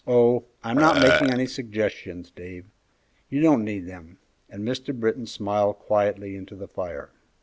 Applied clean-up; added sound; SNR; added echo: none; Burping, eructation; -2 dB; none.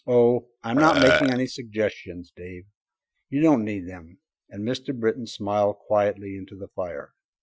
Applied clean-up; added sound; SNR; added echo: classical method Wiener filter.